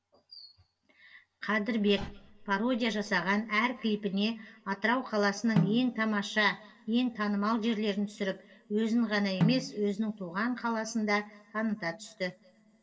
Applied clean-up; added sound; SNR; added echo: none; Snare drum; 5 dB; reverberation time 1.9 s.